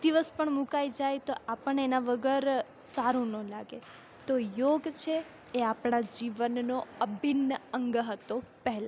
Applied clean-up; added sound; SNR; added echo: none; none; none; none.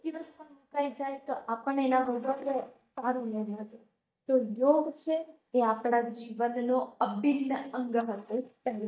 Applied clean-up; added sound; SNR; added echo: neural mask model DeepFilterNet 3.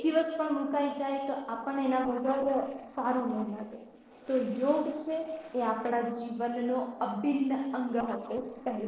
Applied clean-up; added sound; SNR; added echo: neural separator model SepFormer DNS4.